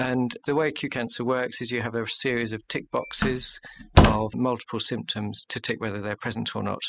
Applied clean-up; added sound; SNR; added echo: classical method spectral subtraction.